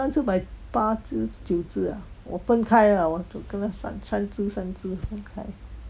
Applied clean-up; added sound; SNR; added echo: none; none; none; none.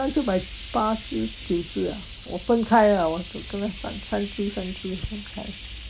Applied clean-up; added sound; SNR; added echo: none; Frying (food); 14 dB; none.